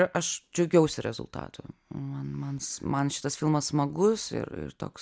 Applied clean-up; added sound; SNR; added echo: none; none; none; none.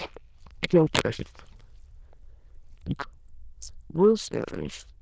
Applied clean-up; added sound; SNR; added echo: neural diffusion model UNIVERSE++.